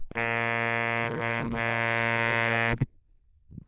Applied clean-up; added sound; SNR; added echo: neural diffusion model UNIVERSE++.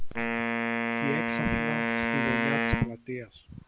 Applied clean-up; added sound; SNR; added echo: none; Wind instrument, woodwind instrument; -4 dB; none.